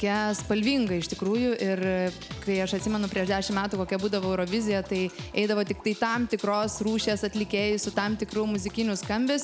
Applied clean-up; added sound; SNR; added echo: none; none; none; none.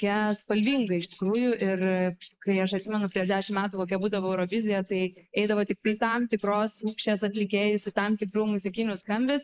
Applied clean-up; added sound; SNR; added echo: neural mask model Resemble Enhance denoiser.